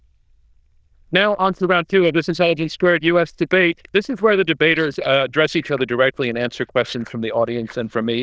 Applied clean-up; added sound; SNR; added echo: neural diffusion model UNIVERSE++.